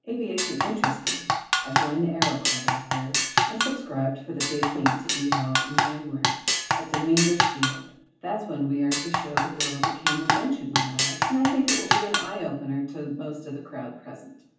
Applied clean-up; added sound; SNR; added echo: none; Drum kit; -3 dB; reverberation time 0.7 s.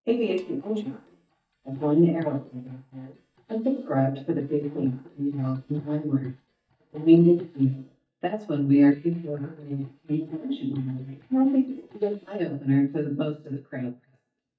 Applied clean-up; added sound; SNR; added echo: neural mask model DeepFilterNet 3.